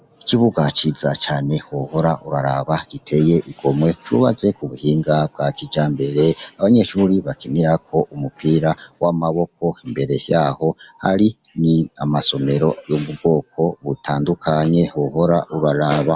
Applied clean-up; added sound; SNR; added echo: none; none; none; none.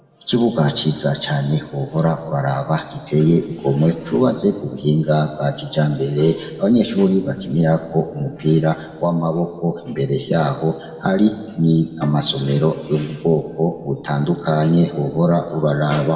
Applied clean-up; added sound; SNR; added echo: none; Bowed string instrument; 13 dB; reverberation time 1.5 s.